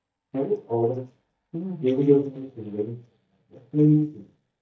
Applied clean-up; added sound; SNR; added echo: neural mask model DeepFilterNet 3.